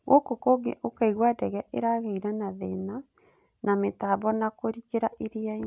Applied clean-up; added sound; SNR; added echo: none; none; none; none.